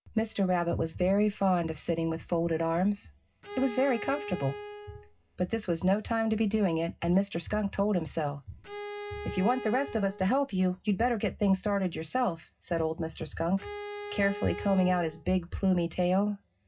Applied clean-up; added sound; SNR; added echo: none; Bowed string instrument; 12 dB; reverberation time 0.2 s.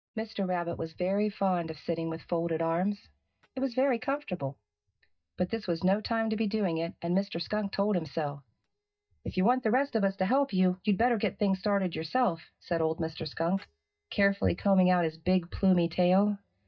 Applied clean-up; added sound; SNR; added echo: neural mask model DeepFilterNet 3.